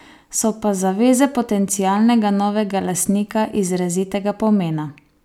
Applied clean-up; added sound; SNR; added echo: none; none; none; none.